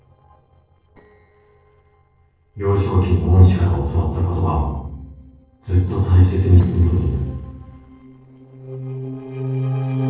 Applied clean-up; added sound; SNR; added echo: neural separator model SepFormer DNS4.